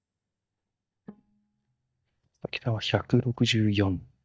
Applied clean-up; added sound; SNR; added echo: neural mask model DeepFilterNet 3.